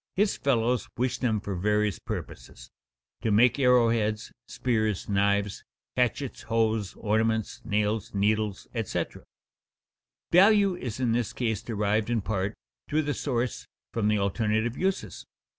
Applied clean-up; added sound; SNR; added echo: none; none; none; none.